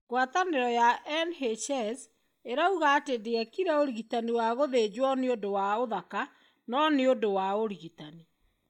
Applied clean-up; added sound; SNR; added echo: neural mask model DeepFilterNet 3.